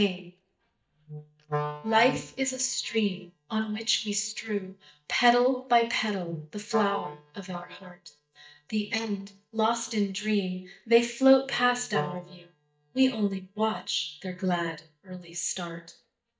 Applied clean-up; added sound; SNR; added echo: neural mask model DeepFilterNet 3.